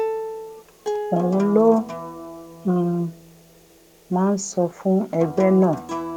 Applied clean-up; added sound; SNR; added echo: none; Acoustic guitar; 10 dB; none.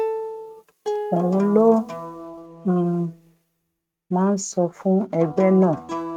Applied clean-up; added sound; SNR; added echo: neural mask model RNNoise.